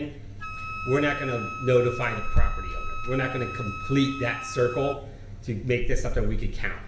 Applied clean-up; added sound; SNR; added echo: none; Wind instrument, woodwind instrument; 12 dB; reverberation time 1.0 s.